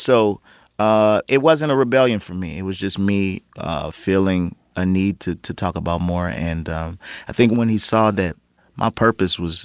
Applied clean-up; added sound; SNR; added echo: none; none; none; none.